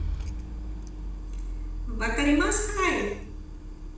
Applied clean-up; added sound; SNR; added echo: none; Rattle / Engine starting / Car; 3 dB; reverberation time 0.7 s.